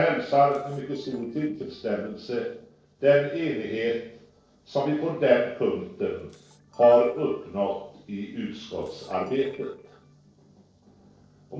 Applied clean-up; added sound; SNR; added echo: neural separator model SepFormer DNS4.